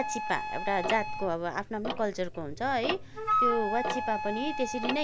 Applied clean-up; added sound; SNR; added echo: none; Wind instrument, woodwind instrument + Tick-tock; 1 dB; none.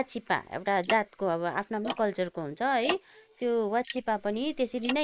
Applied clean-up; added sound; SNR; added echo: neural mask model Resemble Enhance denoiser.